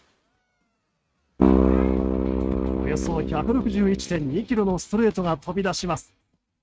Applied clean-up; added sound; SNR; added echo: neural mask model RNNoise.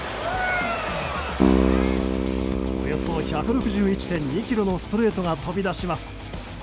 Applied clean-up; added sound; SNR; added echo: none; Keyboard (musical); -2 dB; none.